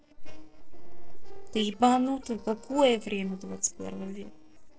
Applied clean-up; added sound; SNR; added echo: neural separator model SepFormer DNS4.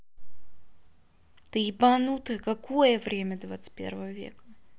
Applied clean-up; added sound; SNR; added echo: none; none; none; none.